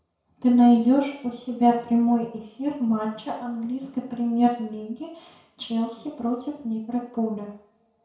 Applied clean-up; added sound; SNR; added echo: none; none; none; reverberation time 0.6 s.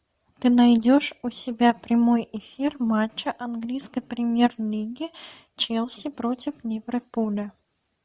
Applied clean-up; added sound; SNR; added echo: none; none; none; none.